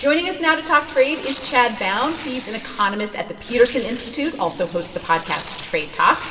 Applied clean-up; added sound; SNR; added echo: none; Tearing; 14 dB; reverberation time 1.7 s.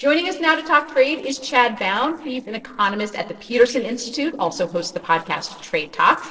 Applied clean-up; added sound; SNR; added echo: neural separator model SepFormer DNS4.